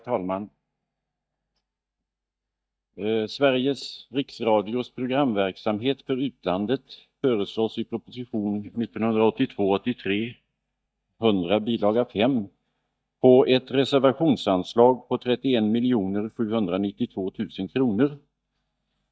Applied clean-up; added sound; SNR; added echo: neural mask model DeepFilterNet 3.